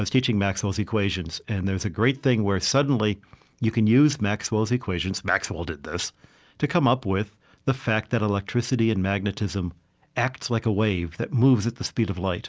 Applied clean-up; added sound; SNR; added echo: none; none; none; none.